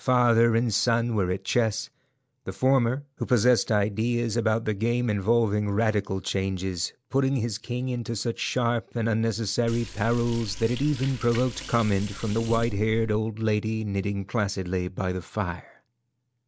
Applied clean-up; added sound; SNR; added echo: none; Liquid; 11 dB; none.